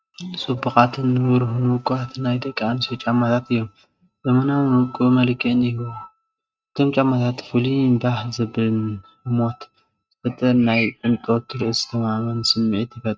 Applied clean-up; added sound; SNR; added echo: neural mask model RNNoise.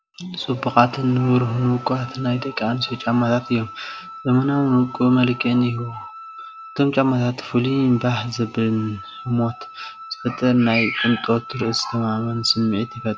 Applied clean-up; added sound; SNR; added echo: none; Wind instrument, woodwind instrument; 18 dB; none.